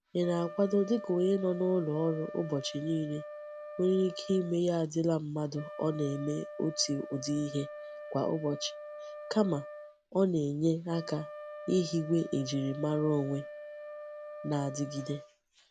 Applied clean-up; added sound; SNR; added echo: none; Wind instrument, woodwind instrument; 13 dB; none.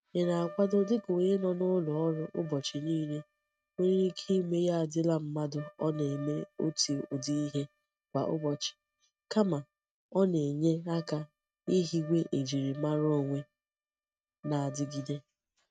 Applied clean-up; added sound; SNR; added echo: neural mask model RNNoise.